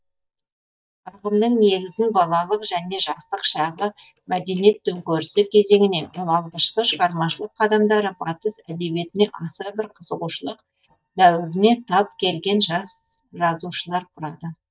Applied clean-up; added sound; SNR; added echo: neural mask model DeepFilterNet 3.